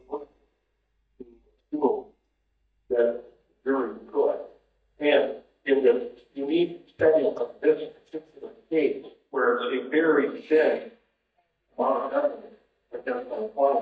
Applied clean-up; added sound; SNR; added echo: neural mask model DeepFilterNet 3.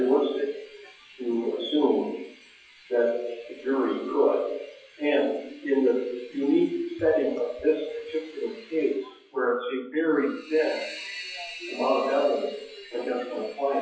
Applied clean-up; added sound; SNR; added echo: classical method WPE with log-MMSE.